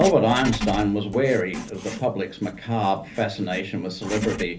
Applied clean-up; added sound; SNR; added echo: none; Writing; 10 dB; reverberation time 0.3 s.